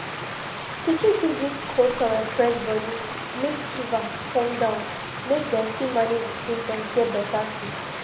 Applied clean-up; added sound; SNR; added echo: none; Stream; 6 dB; reverberation time 0.7 s.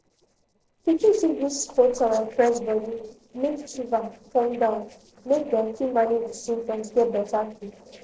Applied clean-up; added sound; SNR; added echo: neural separator model SepFormer DNS4.